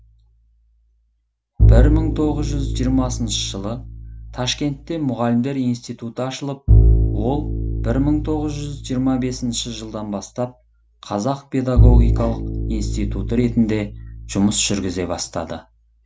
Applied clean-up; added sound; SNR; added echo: none; Bowed string instrument; -2 dB; none.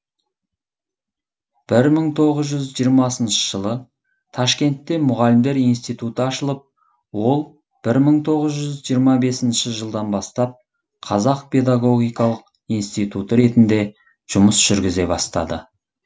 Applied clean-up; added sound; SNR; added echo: none; none; none; none.